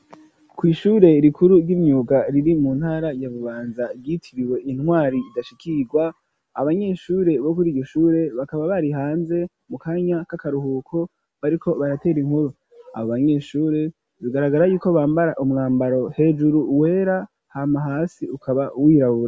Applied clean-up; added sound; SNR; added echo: none; none; none; none.